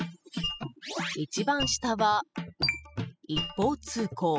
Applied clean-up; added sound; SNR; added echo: classical method spectral subtraction.